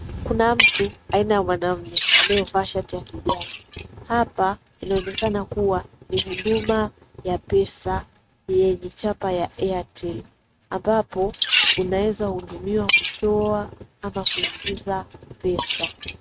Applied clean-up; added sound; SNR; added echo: neural mask model RNNoise.